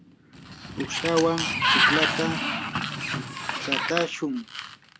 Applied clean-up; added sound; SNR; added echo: none; Sliding door; -2 dB; none.